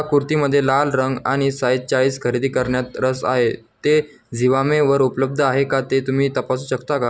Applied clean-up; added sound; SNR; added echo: none; none; none; none.